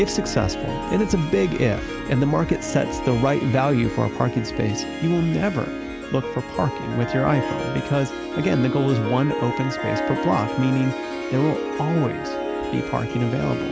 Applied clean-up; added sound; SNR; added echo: none; Harp; 6 dB; none.